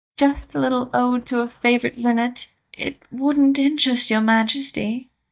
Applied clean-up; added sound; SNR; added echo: neural mask model DeepFilterNet 3.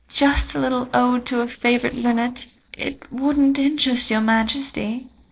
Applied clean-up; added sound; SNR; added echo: neural separator model SepFormer DNS4.